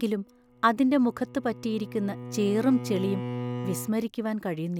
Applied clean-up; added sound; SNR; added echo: none; Bowed string instrument; 11 dB; none.